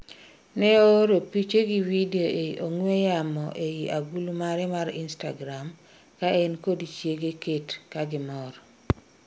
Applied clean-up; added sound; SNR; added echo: none; none; none; none.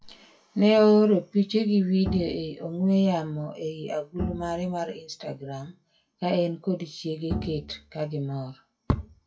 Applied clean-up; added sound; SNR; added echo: classical method WPE with log-MMSE.